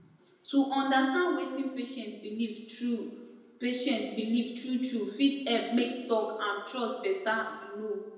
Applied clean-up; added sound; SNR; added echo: none; none; none; reverberation time 0.9 s.